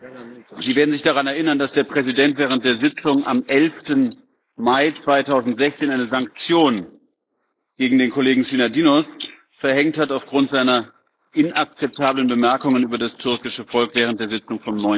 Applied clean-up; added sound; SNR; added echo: neural mask model Resemble Enhance denoiser.